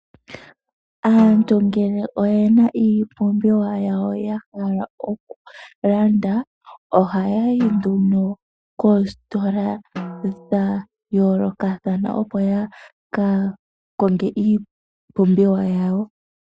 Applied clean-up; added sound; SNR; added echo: classical method Wiener filter.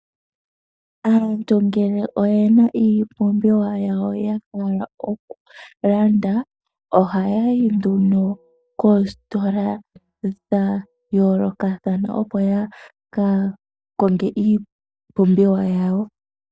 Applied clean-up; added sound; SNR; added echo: neural mask model DeepFilterNet 3.